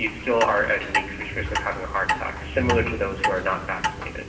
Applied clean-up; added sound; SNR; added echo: none; Clock; 3 dB; reverberation time 1.0 s.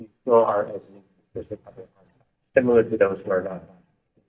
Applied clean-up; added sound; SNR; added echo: neural mask model DeepFilterNet 3.